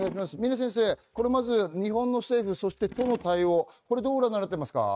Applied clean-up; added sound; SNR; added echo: neural mask model RNNoise.